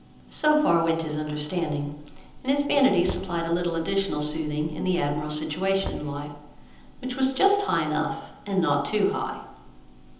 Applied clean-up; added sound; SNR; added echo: none; Knock; 16 dB; reverberation time 0.9 s.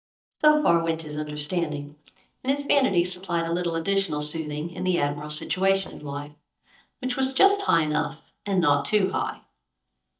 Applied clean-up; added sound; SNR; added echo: neural mask model DeepFilterNet 3.